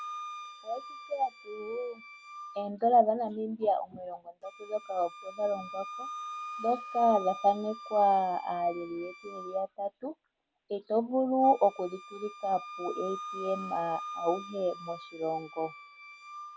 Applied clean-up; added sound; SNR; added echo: none; Wind instrument, woodwind instrument; 13 dB; none.